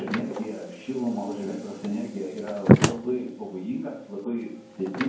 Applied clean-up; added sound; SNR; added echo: none; Slam; -3 dB; reverberation time 0.9 s.